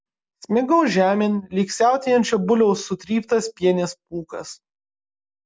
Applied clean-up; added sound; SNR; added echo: none; none; none; none.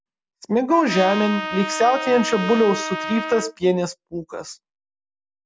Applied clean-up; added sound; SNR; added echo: none; Trumpet; 7 dB; none.